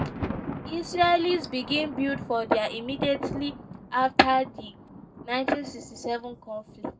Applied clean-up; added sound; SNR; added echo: none; Thunder; 11 dB; reverberation time 0.3 s.